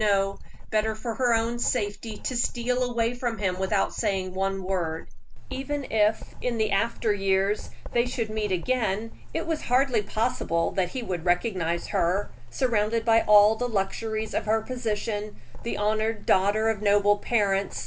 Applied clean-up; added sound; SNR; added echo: none; Writing; 7 dB; none.